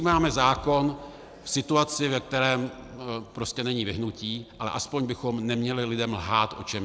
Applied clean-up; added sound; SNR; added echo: none; none; none; none.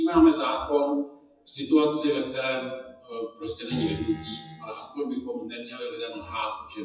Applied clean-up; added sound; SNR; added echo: classical method WPE with log-MMSE.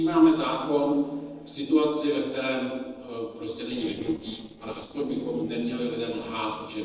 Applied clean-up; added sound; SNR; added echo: neural separator model SepFormer DNS4.